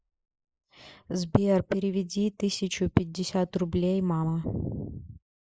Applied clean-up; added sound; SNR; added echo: neural mask model Resemble Enhance denoiser.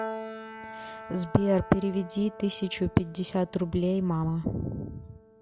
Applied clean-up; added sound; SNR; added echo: none; Piano; 14 dB; none.